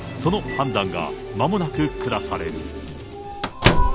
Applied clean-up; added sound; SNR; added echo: none; Microwave oven; 0 dB; none.